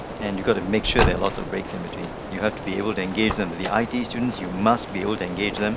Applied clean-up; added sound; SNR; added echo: none; Rain + Car; 5 dB; none.